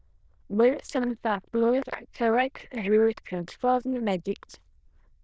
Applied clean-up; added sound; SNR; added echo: neural diffusion model UNIVERSE++.